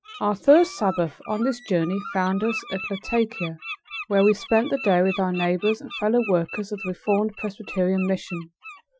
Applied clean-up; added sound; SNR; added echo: classical method Wiener filter.